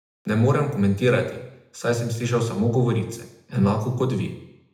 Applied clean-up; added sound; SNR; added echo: none; none; none; reverberation time 0.7 s.